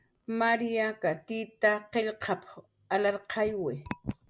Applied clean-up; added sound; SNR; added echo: none; none; none; none.